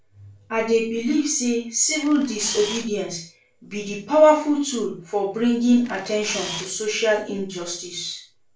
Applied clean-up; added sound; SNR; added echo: none; Camera; 11 dB; reverberation time 0.3 s.